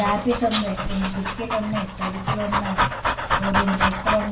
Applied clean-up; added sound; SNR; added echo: none; Dog; -1 dB; reverberation time 0.3 s.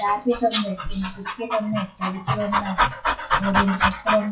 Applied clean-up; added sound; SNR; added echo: classical method WPE with log-MMSE.